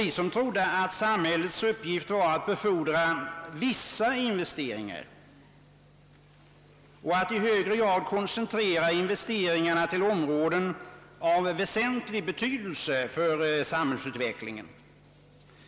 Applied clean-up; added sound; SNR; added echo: none; none; none; none.